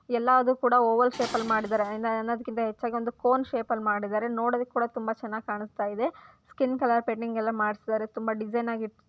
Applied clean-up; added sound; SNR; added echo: none; Dishes, pots, and pans; 19 dB; none.